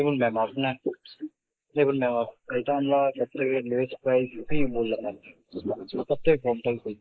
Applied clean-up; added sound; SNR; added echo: neural mask model Resemble Enhance denoiser.